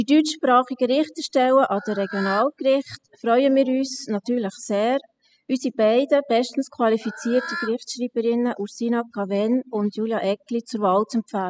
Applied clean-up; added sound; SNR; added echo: classical method spectral subtraction.